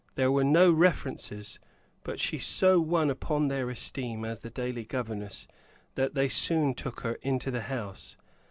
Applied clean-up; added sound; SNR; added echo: none; none; none; none.